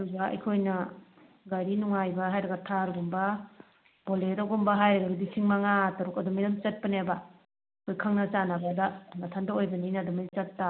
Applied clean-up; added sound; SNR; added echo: none; none; none; none.